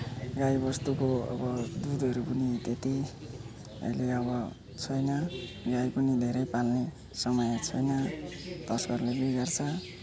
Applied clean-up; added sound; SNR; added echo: none; none; none; none.